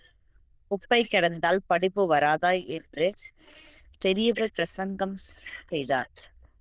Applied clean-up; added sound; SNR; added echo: neural diffusion model UNIVERSE++.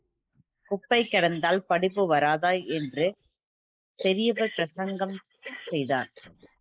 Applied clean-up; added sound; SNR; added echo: neural mask model Resemble Enhance denoiser.